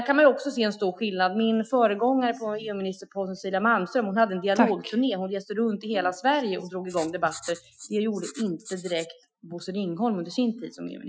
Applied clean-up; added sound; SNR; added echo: classical method Wiener filter.